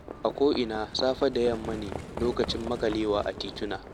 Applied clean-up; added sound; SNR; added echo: none; Livestock, farm animals, working animals; 10 dB; none.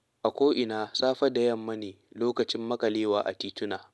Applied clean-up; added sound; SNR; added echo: none; none; none; none.